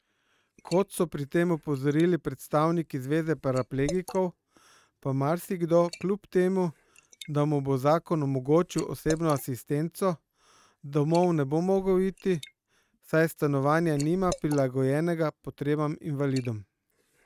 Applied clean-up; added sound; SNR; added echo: neural mask model RNNoise.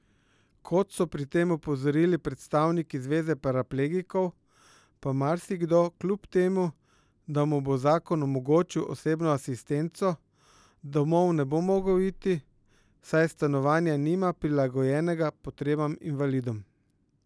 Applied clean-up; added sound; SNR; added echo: none; none; none; none.